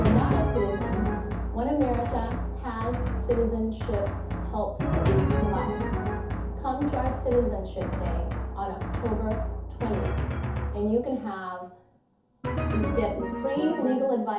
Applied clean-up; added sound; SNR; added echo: none; Drum; -1 dB; reverberation time 0.5 s.